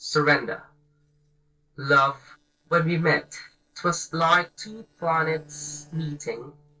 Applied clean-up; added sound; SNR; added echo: neural separator model SepFormer DNS4.